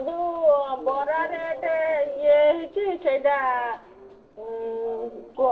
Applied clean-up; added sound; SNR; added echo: neural separator model SepFormer DNS4.